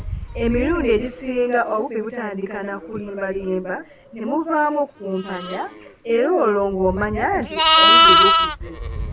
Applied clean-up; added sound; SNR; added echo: none; Livestock, farm animals, working animals; -1 dB; none.